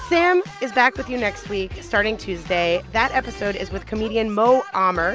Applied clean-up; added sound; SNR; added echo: none; none; none; none.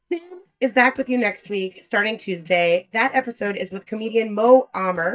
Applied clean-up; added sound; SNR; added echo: neural mask model DeepFilterNet 3.